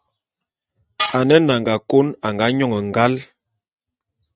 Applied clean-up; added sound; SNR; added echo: neural mask model RNNoise.